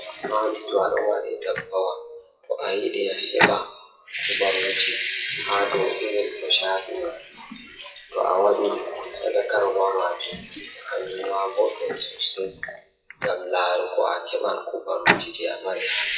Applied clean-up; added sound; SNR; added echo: classical method WPE with log-MMSE.